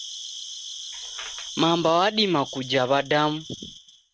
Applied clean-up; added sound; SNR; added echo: neural mask model RNNoise.